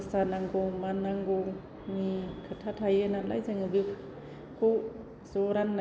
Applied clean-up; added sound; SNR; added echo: none; none; none; none.